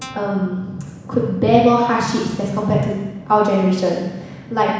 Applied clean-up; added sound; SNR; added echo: none; Guitar; 20 dB; reverberation time 1.1 s.